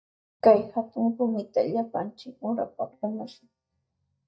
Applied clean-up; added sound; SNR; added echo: neural mask model DeepFilterNet 3.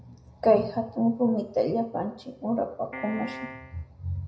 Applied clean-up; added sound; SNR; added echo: none; Piano; 11 dB; reverberation time 0.5 s.